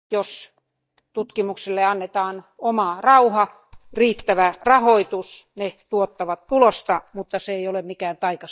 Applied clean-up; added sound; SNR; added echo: neural mask model DeepFilterNet 3.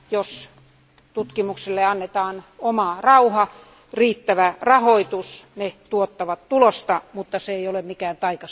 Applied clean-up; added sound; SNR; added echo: none; none; none; none.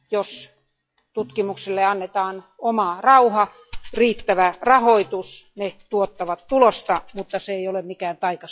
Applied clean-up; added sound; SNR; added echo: classical method log-MMSE.